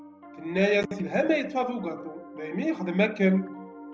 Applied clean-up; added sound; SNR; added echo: none; Piano; 16 dB; none.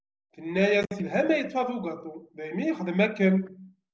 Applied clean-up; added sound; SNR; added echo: none; none; none; none.